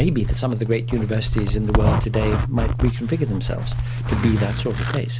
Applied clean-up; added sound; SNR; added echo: none; Zipper (clothing); -1 dB; none.